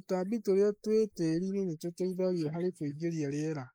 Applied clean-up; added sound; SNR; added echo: neural mask model Resemble Enhance denoiser.